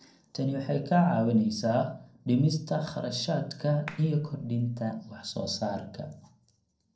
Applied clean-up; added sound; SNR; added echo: neural separator model SepFormer DNS4.